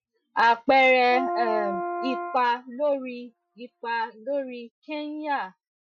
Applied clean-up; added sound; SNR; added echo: classical method Wiener filter.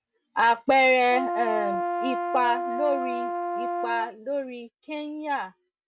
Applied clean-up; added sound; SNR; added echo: none; Brass instrument; 3 dB; none.